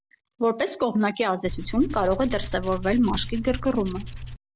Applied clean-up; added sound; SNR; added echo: none; Tools; 7 dB; none.